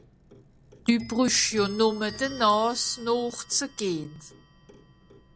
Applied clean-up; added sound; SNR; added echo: none; Clock; 19 dB; none.